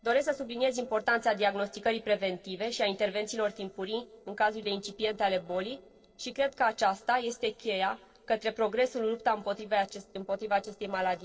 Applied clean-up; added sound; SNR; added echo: neural separator model SepFormer DNS4.